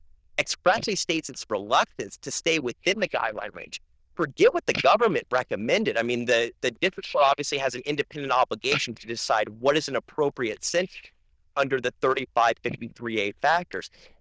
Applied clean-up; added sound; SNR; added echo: neural diffusion model UNIVERSE++.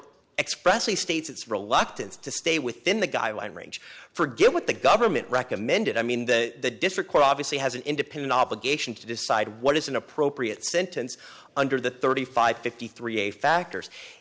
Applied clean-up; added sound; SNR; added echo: none; none; none; none.